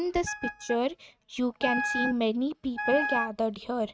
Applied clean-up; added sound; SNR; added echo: neural mask model RNNoise.